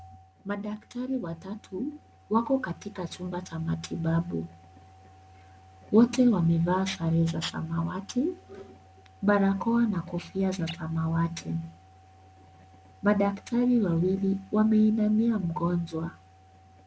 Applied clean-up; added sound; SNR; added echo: none; none; none; none.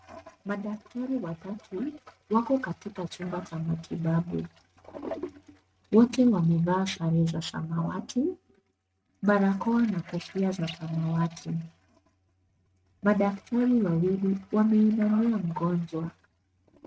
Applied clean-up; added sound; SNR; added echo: neural mask model RNNoise.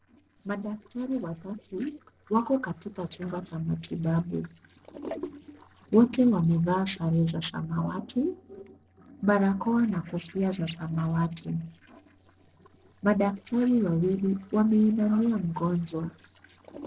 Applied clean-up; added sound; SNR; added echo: neural separator model SepFormer DNS4.